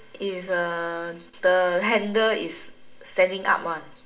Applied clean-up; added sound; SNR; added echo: none; none; none; reverberation time 0.4 s.